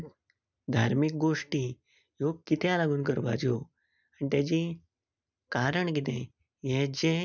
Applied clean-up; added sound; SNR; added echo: none; none; none; none.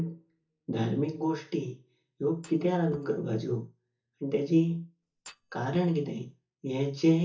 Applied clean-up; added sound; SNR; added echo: neural mask model DeepFilterNet 3.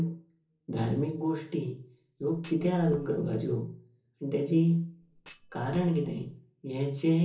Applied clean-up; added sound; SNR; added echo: neural separator model SepFormer DNS4.